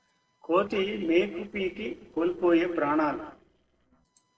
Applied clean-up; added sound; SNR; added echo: neural separator model SepFormer DNS4.